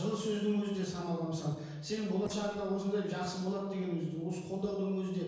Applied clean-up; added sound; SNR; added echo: neural separator model SepFormer DNS4.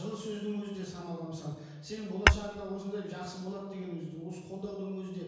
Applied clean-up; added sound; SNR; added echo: none; Tap / Hammer / Glass; -4 dB; reverberation time 1.2 s.